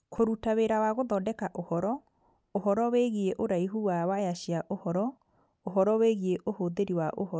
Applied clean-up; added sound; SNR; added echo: none; none; none; none.